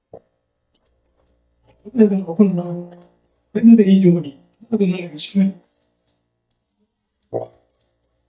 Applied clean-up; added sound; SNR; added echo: neural mask model DeepFilterNet 3.